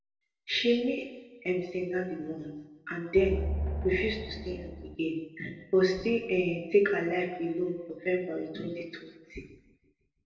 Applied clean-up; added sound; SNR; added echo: none; Drum; 4 dB; reverberation time 0.9 s.